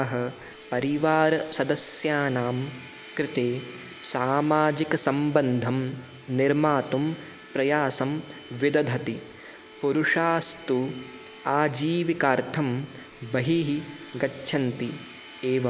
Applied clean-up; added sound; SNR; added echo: none; Domestic sounds, home sounds; 19 dB; none.